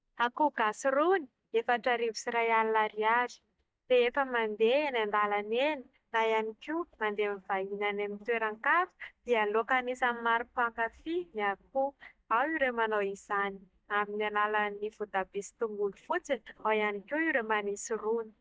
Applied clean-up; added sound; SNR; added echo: neural mask model DeepFilterNet 3.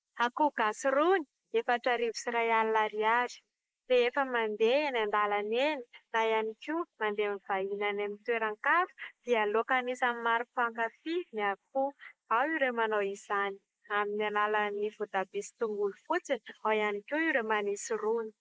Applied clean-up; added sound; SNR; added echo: neural mask model Resemble Enhance denoiser.